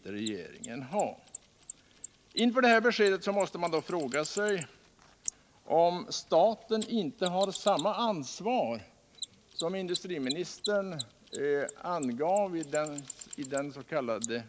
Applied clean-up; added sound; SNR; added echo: neural mask model Resemble Enhance denoiser.